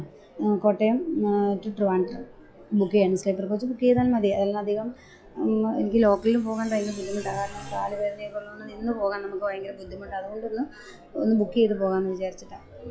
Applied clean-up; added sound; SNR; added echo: classical method log-MMSE.